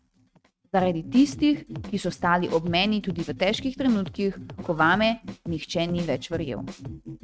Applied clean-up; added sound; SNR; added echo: neural mask model RNNoise.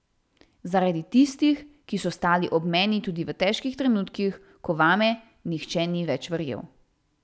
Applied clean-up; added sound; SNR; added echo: none; none; none; none.